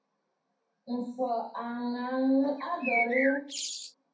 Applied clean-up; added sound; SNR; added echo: none; Bird; 2 dB; reverberation time 0.6 s.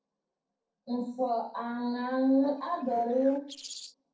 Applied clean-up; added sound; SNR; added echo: neural separator model SepFormer DNS4.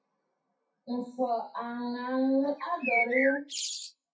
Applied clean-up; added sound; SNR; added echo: classical method WPE with log-MMSE.